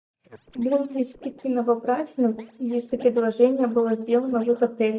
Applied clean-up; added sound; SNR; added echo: neural mask model DeepFilterNet 3.